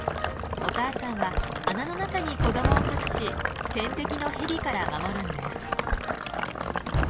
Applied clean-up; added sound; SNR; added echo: none; Fireworks + Sink (filling or washing); -3 dB; none.